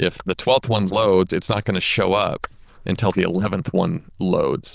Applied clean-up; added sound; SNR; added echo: neural diffusion model UNIVERSE++.